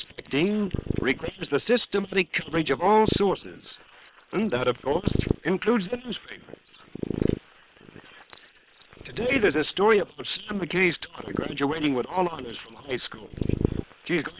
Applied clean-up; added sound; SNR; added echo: neural separator model SepFormer WHAM!.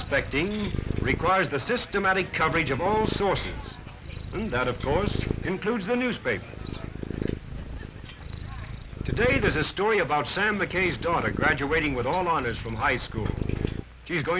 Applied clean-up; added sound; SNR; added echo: none; Purr; 6 dB; none.